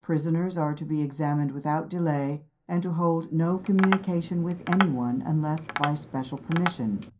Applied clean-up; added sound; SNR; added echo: none; Tap; 7 dB; reverberation time 0.3 s.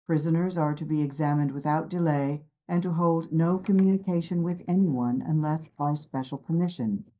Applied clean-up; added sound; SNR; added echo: neural mask model DeepFilterNet 3.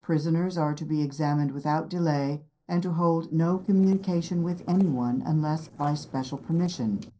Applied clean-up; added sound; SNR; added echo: neural separator model SepFormer DNS4.